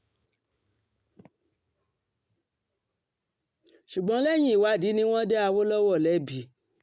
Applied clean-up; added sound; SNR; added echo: none; none; none; none.